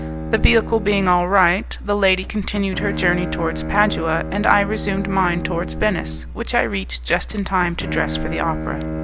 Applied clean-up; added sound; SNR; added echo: none; Bowed string instrument; 9 dB; none.